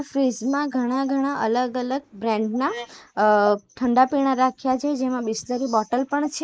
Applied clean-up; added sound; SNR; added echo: neural mask model Resemble Enhance denoiser.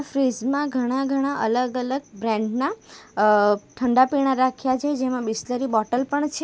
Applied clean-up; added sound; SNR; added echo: none; none; none; none.